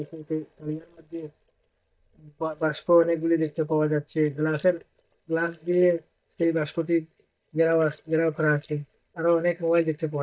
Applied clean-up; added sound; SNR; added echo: neural mask model DeepFilterNet 3.